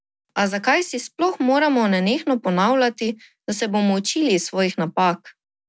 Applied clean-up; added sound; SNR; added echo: none; none; none; none.